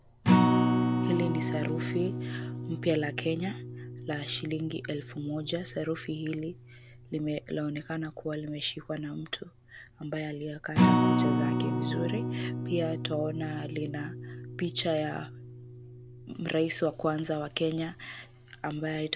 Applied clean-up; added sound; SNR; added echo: none; Acoustic guitar; -1 dB; none.